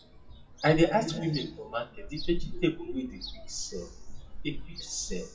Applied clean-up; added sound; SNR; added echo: classical method WPE with log-MMSE.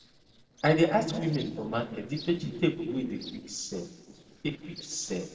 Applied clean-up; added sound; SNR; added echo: neural separator model SepFormer DNS4.